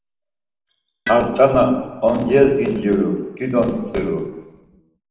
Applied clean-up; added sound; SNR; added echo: none; Tools; 18 dB; reverberation time 1.0 s.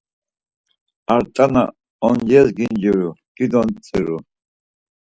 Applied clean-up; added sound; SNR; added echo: none; none; none; none.